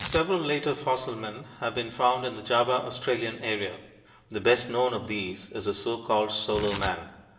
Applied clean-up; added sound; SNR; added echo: none; Tearing; 15 dB; reverberation time 0.9 s.